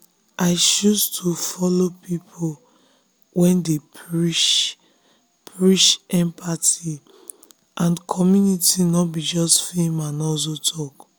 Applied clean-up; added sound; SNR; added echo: none; none; none; none.